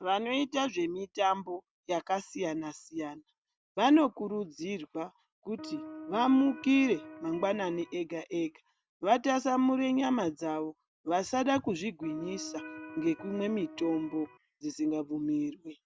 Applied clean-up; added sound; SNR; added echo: none; Electric guitar; 14 dB; none.